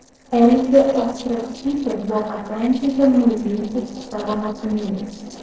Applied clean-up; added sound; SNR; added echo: neural separator model SepFormer DNS4.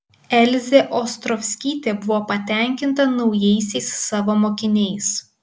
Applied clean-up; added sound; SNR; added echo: none; none; none; none.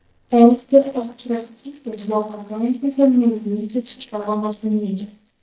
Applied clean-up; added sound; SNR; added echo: neural mask model DeepFilterNet 3.